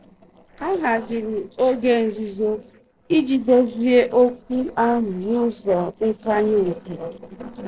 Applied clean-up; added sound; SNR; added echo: neural separator model SepFormer DNS4.